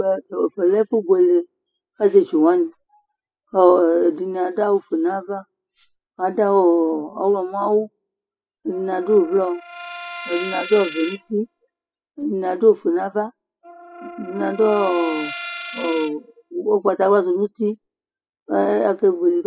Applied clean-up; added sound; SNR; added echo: classical method spectral subtraction.